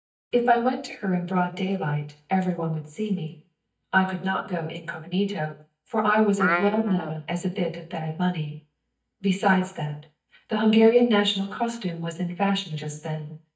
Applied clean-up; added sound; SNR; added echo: neural mask model DeepFilterNet 3.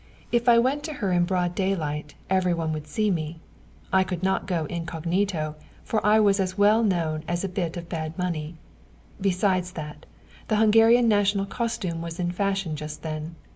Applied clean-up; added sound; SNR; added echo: none; none; none; none.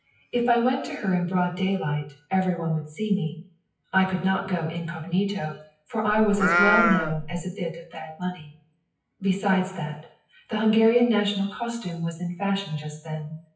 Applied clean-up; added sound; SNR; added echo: classical method WPE with log-MMSE.